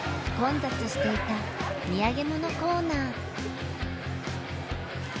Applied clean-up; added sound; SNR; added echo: none; none; none; none.